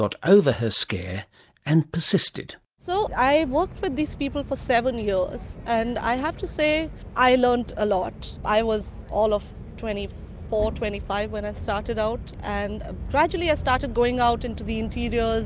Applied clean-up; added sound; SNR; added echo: none; none; none; none.